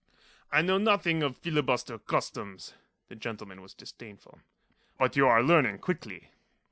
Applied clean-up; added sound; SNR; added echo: none; none; none; none.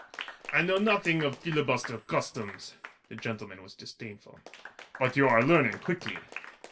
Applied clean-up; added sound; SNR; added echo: none; Applause / Clapping; 15 dB; reverberation time 0.2 s.